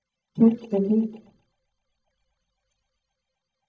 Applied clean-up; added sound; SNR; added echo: neural mask model DeepFilterNet 3.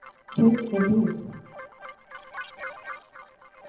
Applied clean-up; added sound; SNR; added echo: neural separator model SepFormer DNS4.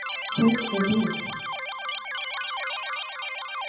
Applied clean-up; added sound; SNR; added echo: none; Keyboard (musical); 1 dB; reverberation time 0.9 s.